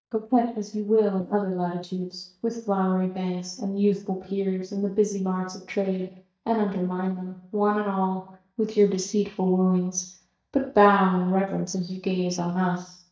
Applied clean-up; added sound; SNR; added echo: neural mask model DeepFilterNet 3.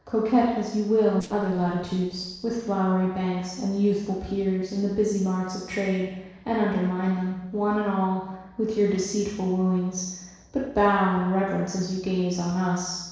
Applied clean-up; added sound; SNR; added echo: neural separator model SepFormer DNS4.